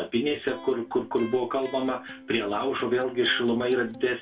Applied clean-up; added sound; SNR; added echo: none; Electric guitar; 18 dB; reverberation time 0.2 s.